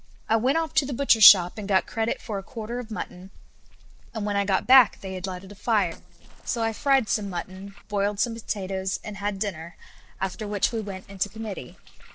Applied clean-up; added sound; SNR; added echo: neural separator model SepFormer DNS4.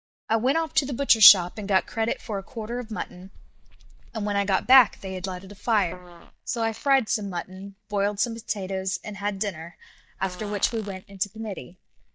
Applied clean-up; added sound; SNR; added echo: neural mask model DeepFilterNet 3.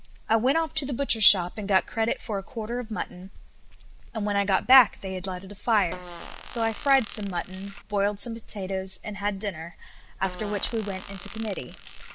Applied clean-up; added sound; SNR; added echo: none; Fart; 14 dB; none.